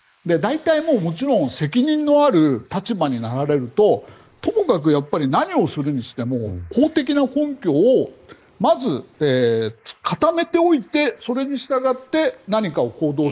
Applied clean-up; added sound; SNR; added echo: neural mask model Resemble Enhance denoiser.